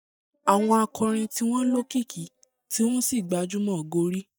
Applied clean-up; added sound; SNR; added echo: neural mask model DeepFilterNet 3.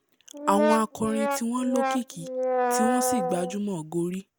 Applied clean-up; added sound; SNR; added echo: none; Brass instrument; 0 dB; none.